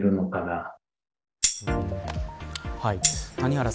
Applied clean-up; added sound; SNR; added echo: none; Tambourine; -1 dB; none.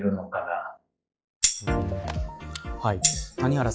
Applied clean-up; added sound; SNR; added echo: classical method log-MMSE.